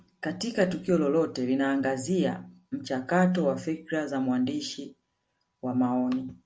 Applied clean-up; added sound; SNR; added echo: none; none; none; none.